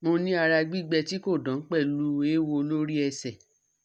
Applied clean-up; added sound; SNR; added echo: none; none; none; none.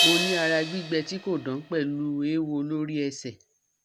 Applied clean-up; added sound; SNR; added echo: none; Crash cymbal; 4 dB; none.